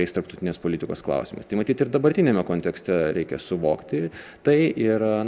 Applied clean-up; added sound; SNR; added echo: none; none; none; none.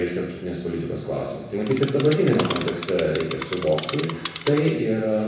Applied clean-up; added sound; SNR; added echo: none; Insect; 10 dB; reverberation time 1.0 s.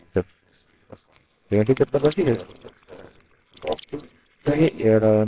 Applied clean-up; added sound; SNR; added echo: neural separator model SepFormer WHAMR!.